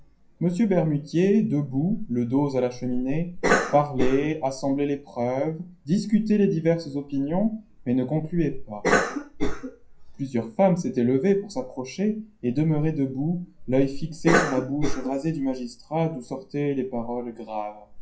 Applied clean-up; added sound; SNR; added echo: classical method WPE with log-MMSE.